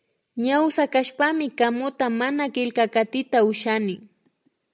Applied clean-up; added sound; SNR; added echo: none; none; none; none.